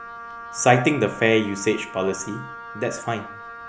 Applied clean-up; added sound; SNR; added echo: none; Wind instrument, woodwind instrument; 14 dB; none.